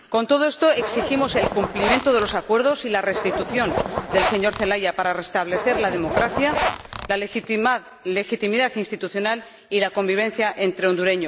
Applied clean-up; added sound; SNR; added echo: none; Zipper (clothing); 5 dB; none.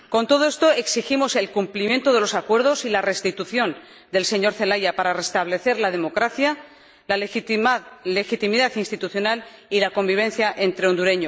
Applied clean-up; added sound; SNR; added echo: none; none; none; none.